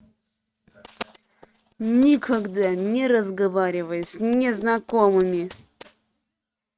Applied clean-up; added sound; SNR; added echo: neural mask model RNNoise.